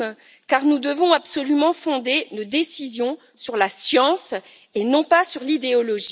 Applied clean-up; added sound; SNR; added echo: none; none; none; none.